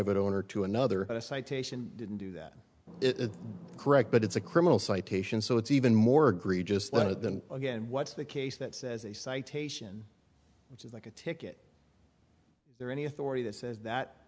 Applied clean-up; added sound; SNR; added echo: none; none; none; none.